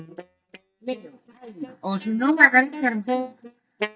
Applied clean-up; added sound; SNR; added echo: neural mask model DeepFilterNet 3.